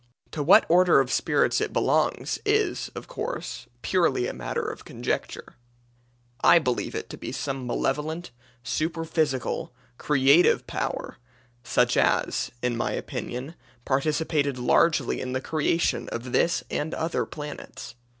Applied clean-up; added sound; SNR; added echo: none; none; none; none.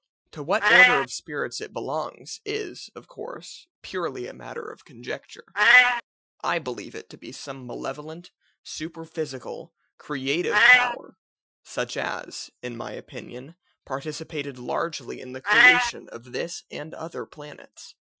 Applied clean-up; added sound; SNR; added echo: classical method Wiener filter.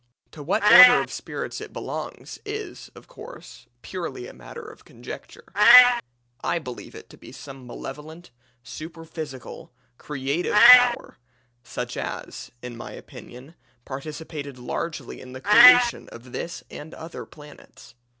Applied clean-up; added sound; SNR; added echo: none; Meow; -5 dB; none.